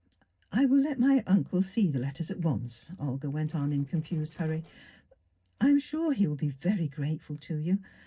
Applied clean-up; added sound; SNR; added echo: neural separator model SepFormer DNS4.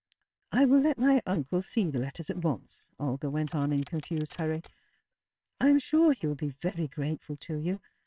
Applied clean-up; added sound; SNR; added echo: neural separator model SepFormer WHAMR!.